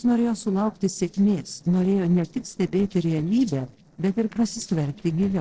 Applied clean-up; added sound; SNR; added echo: neural separator model SepFormer DNS4.